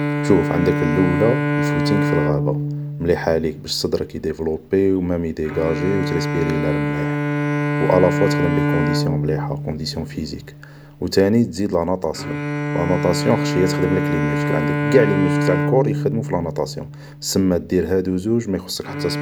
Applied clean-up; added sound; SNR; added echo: none; Bowed string instrument; 1 dB; none.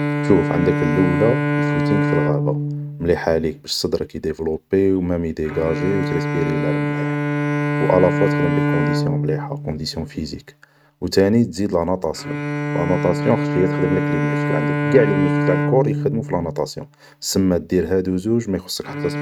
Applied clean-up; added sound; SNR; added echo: neural mask model RNNoise.